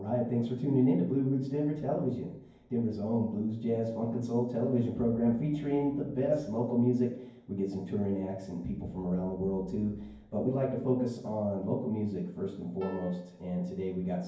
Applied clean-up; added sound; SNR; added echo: none; Piano; 19 dB; reverberation time 0.9 s.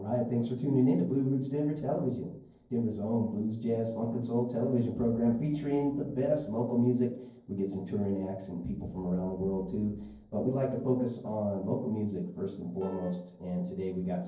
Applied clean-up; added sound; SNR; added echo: neural separator model SepFormer DNS4.